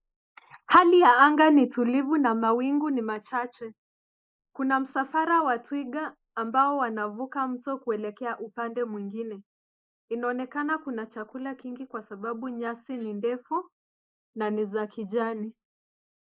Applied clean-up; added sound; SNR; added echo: neural mask model Resemble Enhance denoiser.